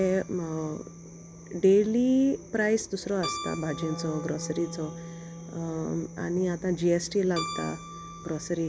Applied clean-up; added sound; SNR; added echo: none; Wind instrument, woodwind instrument + Keyboard (musical); 12 dB; none.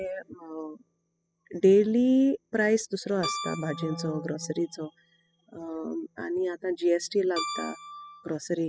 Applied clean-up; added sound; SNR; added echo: classical method spectral subtraction.